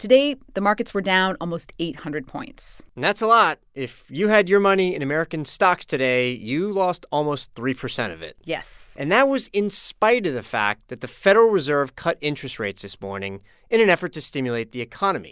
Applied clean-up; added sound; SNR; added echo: none; none; none; none.